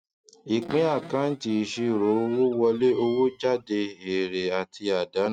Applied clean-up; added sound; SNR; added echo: neural mask model RNNoise.